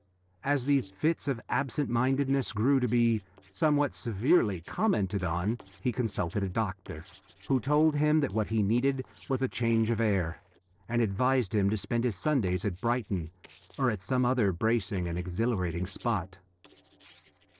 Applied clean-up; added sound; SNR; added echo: neural separator model SepFormer DNS4.